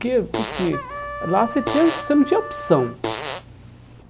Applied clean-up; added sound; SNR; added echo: none; Fart + Trumpet; 8 dB; none.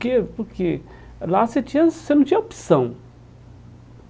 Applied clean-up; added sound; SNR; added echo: none; none; none; none.